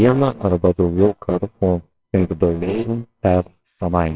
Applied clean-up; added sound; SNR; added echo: neural separator model SepFormer WHAMR!.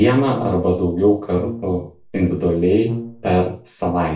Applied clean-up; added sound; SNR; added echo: none; Brass instrument; 14 dB; reverberation time 0.3 s.